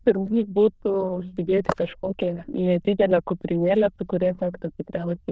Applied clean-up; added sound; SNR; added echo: neural diffusion model UNIVERSE++.